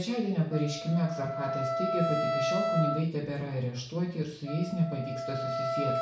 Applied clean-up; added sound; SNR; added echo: none; Wind instrument, woodwind instrument; 2 dB; reverberation time 0.6 s.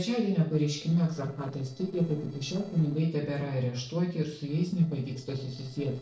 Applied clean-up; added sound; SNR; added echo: neural separator model SepFormer DNS4.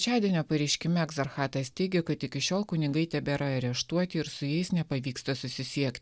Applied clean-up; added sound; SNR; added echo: none; none; none; none.